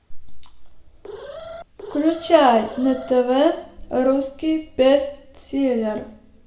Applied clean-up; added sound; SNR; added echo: none; Alarm; 15 dB; reverberation time 0.6 s.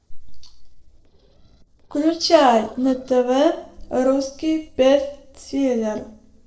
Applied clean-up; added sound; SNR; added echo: neural separator model SepFormer DNS4.